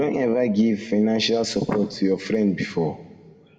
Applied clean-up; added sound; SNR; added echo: none; none; none; reverberation time 1.1 s.